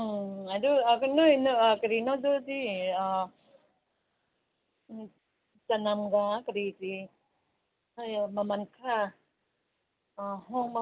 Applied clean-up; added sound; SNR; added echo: none; none; none; none.